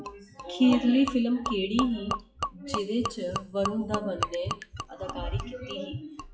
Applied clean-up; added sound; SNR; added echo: classical method WPE with log-MMSE.